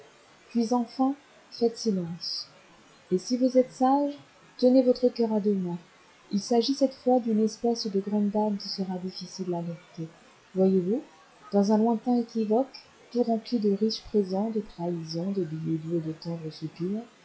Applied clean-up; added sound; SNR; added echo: classical method log-MMSE.